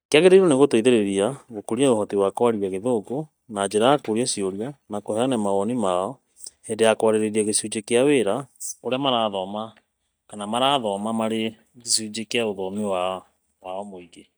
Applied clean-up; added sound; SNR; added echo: neural mask model DeepFilterNet 3.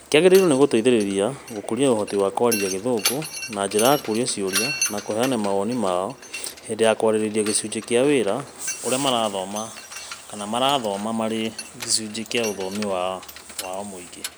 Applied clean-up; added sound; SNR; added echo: none; Mechanisms; 12 dB; none.